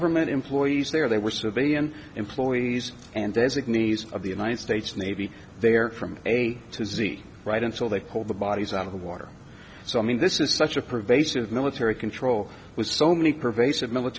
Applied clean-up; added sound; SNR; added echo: none; none; none; none.